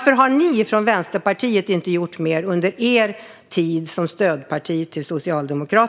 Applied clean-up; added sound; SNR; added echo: none; none; none; none.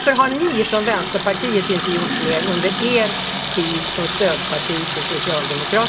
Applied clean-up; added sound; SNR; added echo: none; Sink (filling or washing) / Water tap, faucet; 3 dB; reverberation time 1.2 s.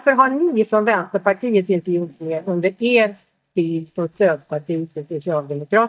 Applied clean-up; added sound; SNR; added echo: neural mask model DeepFilterNet 3.